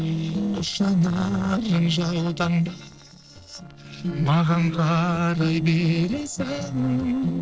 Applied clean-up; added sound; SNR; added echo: neural separator model SepFormer DNS4.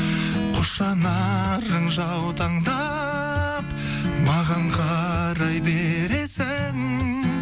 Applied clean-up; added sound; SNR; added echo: none; none; none; none.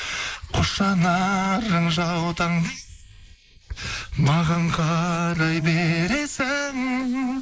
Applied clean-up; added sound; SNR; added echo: neural mask model Resemble Enhance denoiser.